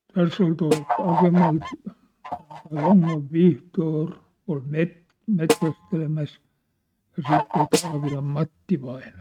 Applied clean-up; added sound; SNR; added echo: neural mask model RNNoise.